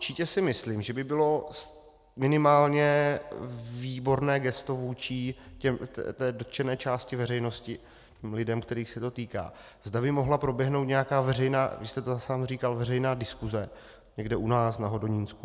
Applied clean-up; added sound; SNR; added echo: none; none; none; none.